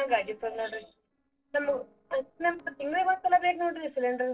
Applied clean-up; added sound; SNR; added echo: neural separator model SepFormer DNS4.